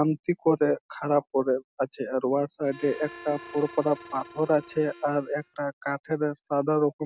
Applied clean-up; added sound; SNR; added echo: none; Harmonica; 19 dB; none.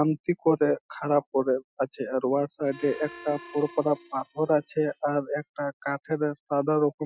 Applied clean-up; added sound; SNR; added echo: classical method Wiener filter.